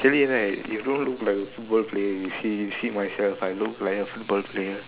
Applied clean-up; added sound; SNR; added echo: none; none; none; none.